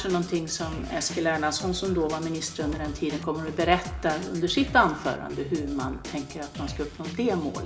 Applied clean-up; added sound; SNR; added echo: none; Drum kit; 10 dB; reverberation time 0.6 s.